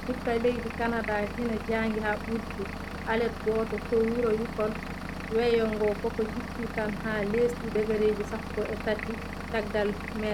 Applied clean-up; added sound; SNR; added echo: none; Engine / Vehicle; 6 dB; none.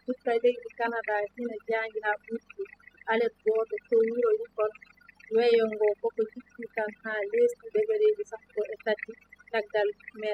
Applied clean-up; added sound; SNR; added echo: classical method spectral subtraction.